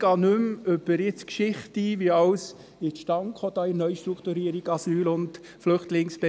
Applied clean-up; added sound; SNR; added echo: none; none; none; none.